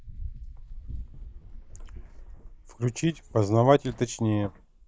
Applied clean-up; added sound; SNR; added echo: neural mask model Resemble Enhance denoiser.